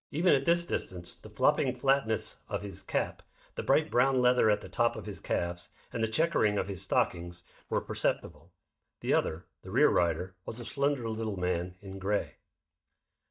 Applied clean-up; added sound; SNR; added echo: neural mask model DeepFilterNet 3.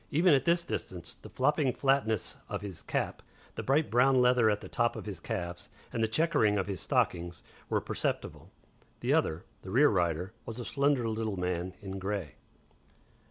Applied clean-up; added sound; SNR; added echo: none; none; none; none.